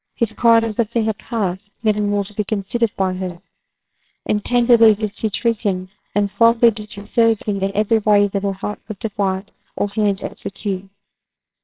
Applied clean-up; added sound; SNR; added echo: neural separator model SepFormer WHAMR!.